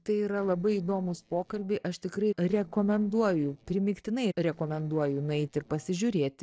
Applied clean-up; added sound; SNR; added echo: neural separator model SepFormer DNS4.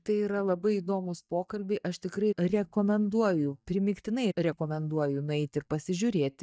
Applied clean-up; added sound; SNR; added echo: neural mask model DeepFilterNet 3.